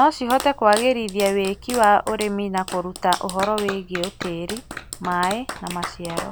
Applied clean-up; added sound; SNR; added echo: none; Clapping; 12 dB; none.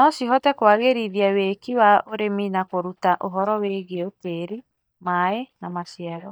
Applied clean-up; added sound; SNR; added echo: neural mask model DeepFilterNet 3.